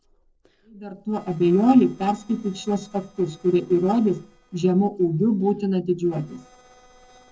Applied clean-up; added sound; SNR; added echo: neural separator model SepFormer DNS4.